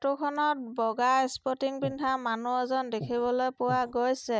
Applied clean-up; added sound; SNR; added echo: neural mask model Resemble Enhance denoiser.